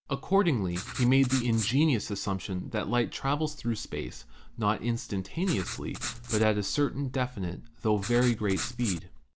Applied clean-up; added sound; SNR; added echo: none; Writing; 10 dB; none.